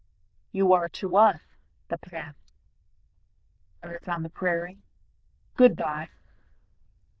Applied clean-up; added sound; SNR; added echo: neural diffusion model UNIVERSE++.